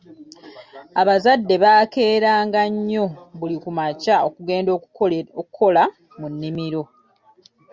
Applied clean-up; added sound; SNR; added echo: none; none; none; none.